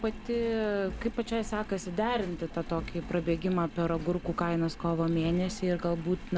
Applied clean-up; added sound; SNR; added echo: none; Engine; 11 dB; none.